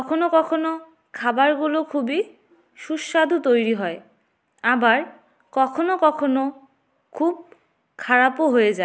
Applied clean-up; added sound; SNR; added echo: none; none; none; none.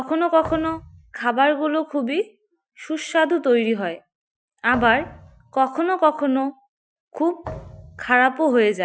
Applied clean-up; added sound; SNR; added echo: classical method Wiener filter.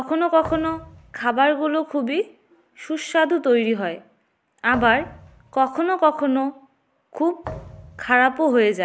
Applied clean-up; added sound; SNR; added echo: none; Thump, thud; 17 dB; none.